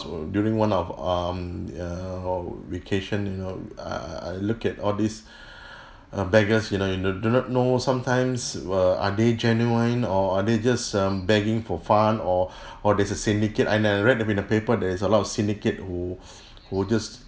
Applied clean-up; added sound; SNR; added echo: none; none; none; none.